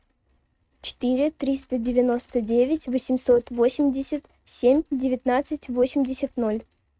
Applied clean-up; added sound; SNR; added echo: neural mask model RNNoise.